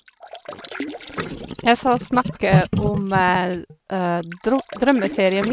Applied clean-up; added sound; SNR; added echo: neural mask model RNNoise.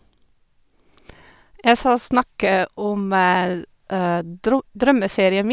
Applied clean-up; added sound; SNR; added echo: none; none; none; none.